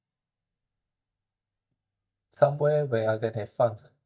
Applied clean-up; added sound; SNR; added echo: neural mask model DeepFilterNet 3.